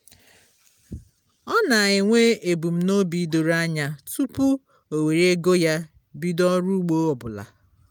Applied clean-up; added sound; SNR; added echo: none; none; none; none.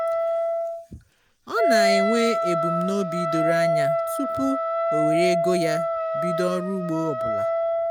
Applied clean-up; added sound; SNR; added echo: none; Wind instrument, woodwind instrument; -4 dB; none.